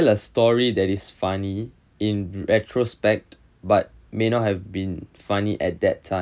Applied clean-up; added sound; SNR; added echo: none; none; none; none.